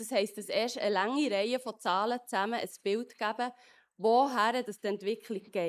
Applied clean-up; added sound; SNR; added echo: neural mask model Resemble Enhance denoiser.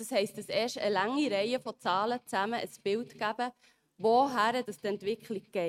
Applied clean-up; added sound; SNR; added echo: neural mask model RNNoise.